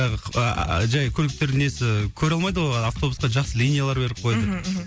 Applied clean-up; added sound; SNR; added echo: none; none; none; none.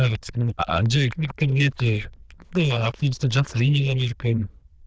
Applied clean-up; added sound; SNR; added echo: neural diffusion model UNIVERSE++.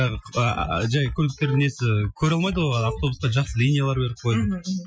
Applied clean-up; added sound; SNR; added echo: classical method Wiener filter.